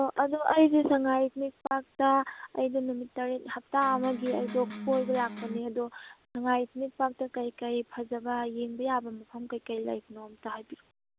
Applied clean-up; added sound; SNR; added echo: none; Electric guitar; 9 dB; none.